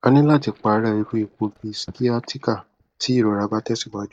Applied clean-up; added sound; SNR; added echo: neural mask model DeepFilterNet 3.